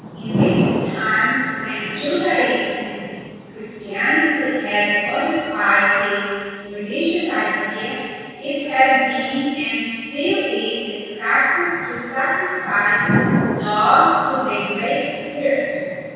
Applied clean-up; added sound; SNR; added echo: none; Thunder / Rain; 8 dB; reverberation time 2.0 s.